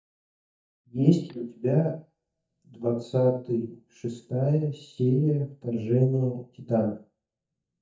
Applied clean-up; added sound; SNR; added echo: neural mask model DeepFilterNet 3.